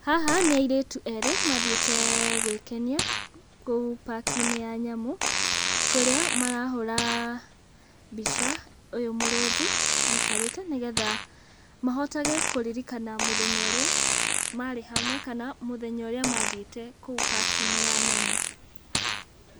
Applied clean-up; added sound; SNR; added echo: none; Fart; -2 dB; none.